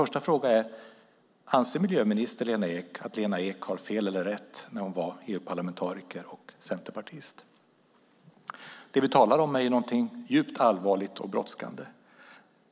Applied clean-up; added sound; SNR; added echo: none; none; none; none.